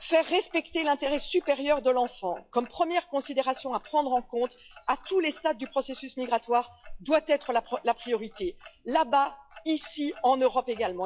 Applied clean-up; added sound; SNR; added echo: classical method log-MMSE.